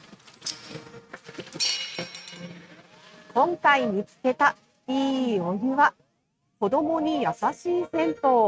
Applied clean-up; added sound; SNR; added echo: neural mask model RNNoise.